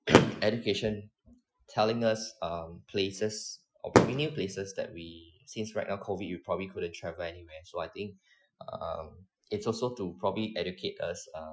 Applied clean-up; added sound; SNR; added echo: classical method Wiener filter.